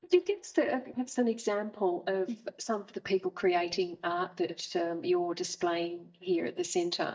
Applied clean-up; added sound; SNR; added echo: neural mask model DeepFilterNet 3.